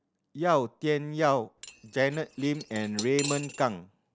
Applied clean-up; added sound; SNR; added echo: none; Cutlery, silverware / Dishes, pots, and pans; 11 dB; none.